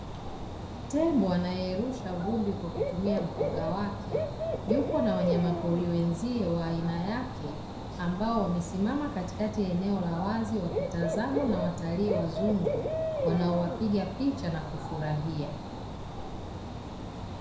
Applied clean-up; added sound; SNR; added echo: none; Bird / Dog; 3 dB; reverberation time 0.6 s.